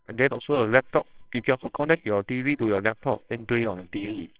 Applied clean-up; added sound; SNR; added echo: neural separator model SepFormer WHAMR!.